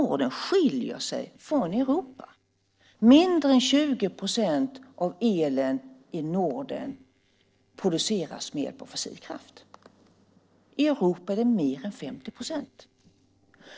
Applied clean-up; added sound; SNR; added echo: neural separator model SepFormer DNS4.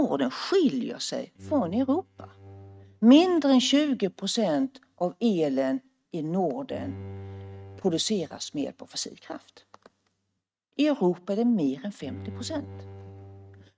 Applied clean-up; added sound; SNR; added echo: neural mask model RNNoise.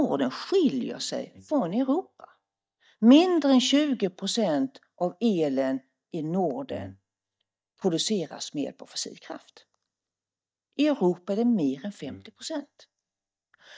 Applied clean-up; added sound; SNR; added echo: neural mask model DeepFilterNet 3.